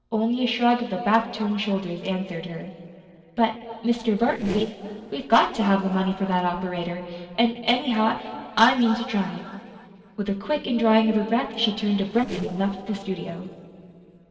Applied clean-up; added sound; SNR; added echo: neural separator model SepFormer DNS4.